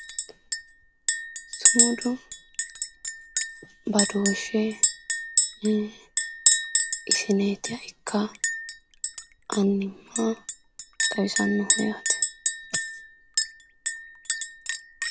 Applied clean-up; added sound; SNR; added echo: none; Chink, clink; -4 dB; none.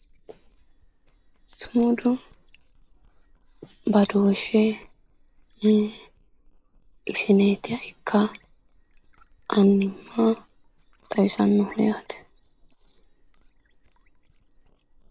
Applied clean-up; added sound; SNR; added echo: neural mask model Resemble Enhance denoiser.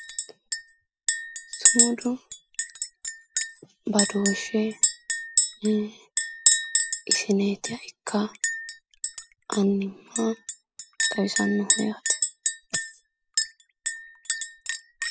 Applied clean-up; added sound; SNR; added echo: classical method spectral subtraction.